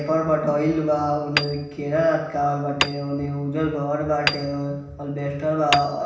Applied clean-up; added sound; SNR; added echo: none; Hammer; 9 dB; reverberation time 0.9 s.